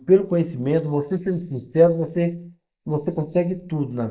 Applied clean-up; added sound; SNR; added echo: neural mask model Resemble Enhance denoiser.